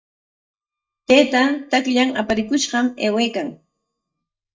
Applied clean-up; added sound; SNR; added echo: neural mask model DeepFilterNet 3.